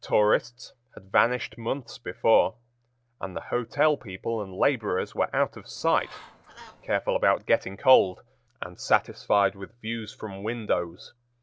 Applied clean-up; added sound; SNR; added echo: neural separator model SepFormer DNS4.